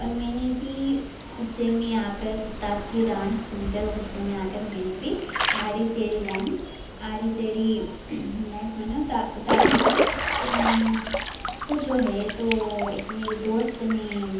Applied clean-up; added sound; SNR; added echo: none; Drip / Trickle, dribble / Water / Splash, splatter; 2 dB; reverberation time 1.3 s.